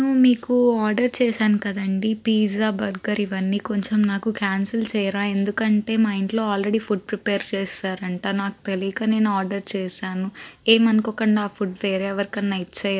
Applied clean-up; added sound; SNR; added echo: none; none; none; none.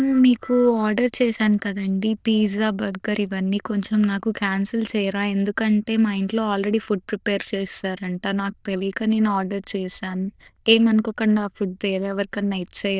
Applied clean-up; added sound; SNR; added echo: neural diffusion model UNIVERSE++.